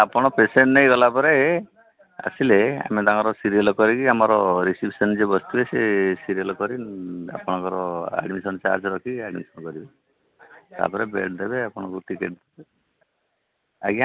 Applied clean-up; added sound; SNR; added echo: none; none; none; none.